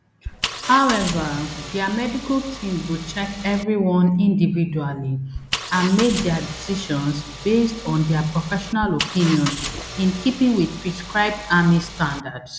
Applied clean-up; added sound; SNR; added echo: none; Engine; 10 dB; none.